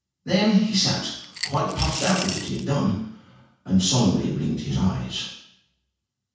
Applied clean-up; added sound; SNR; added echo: none; Coin (dropping) / Glass; 8 dB; reverberation time 0.6 s.